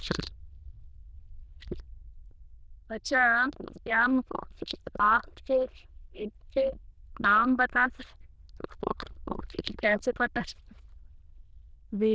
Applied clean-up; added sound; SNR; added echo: neural diffusion model UNIVERSE++.